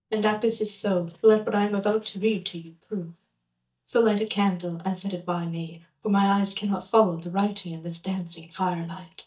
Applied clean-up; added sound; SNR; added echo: neural mask model DeepFilterNet 3.